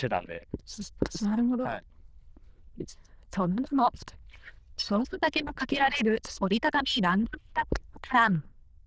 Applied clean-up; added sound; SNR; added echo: neural diffusion model UNIVERSE++.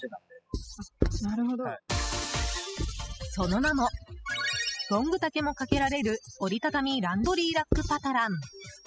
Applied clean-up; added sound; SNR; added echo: classical method spectral subtraction.